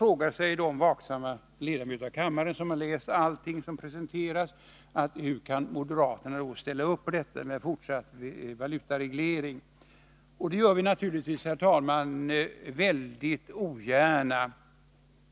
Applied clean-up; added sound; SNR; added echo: none; none; none; none.